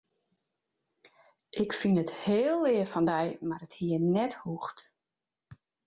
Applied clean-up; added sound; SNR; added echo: none; none; none; none.